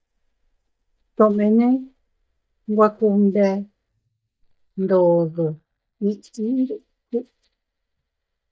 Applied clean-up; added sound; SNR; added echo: neural mask model DeepFilterNet 3.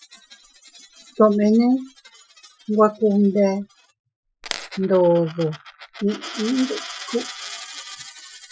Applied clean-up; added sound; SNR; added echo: classical method Wiener filter.